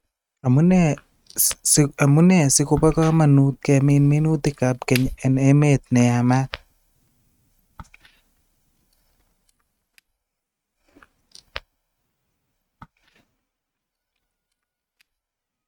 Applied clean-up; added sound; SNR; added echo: neural mask model RNNoise.